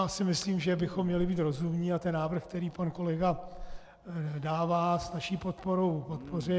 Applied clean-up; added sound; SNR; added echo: none; Respiratory sounds; 16 dB; none.